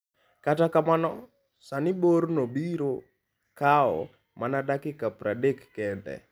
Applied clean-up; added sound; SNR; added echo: none; none; none; none.